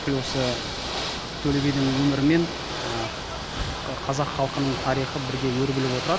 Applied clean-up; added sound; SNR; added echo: none; Ocean / Boat, Water vehicle; 5 dB; none.